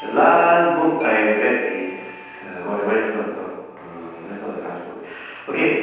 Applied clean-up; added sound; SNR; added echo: none; Doorbell; 17 dB; reverberation time 1.2 s.